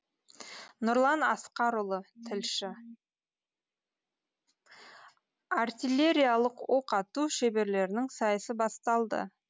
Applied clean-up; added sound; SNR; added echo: none; none; none; none.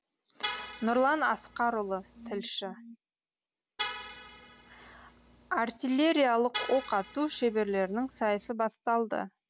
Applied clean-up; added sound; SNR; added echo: none; Vehicle horn, car horn, honking; 11 dB; none.